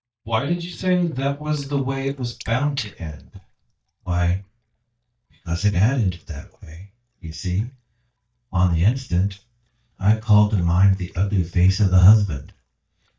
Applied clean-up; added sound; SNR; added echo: neural mask model DeepFilterNet 3.